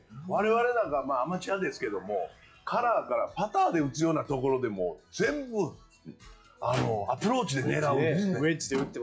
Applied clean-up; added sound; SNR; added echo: classical method log-MMSE.